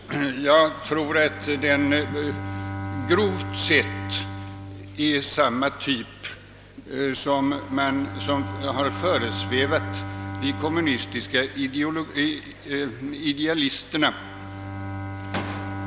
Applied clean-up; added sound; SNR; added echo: none; Bowed string instrument; 10 dB; none.